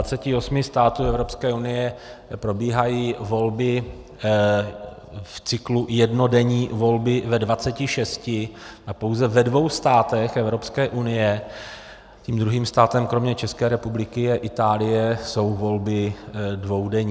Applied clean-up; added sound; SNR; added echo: none; none; none; none.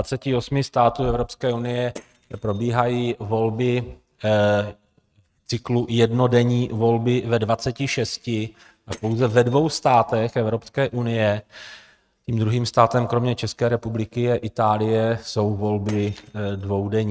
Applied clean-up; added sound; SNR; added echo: neural mask model RNNoise.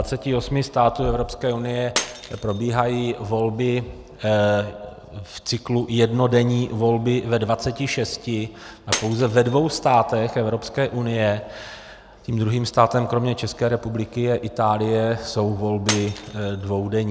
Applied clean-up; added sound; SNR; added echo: none; Shatter; 16 dB; none.